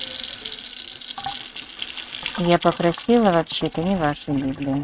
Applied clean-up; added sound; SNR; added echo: neural mask model RNNoise.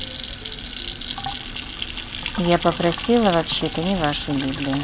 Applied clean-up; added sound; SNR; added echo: none; Sink (filling or washing) / Water tap, faucet / Splash, splatter; 8 dB; none.